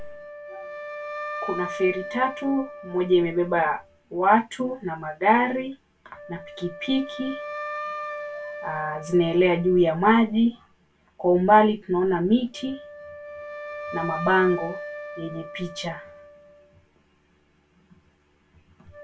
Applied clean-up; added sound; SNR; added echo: none; Wind instrument, woodwind instrument; 13 dB; reverberation time 0.2 s.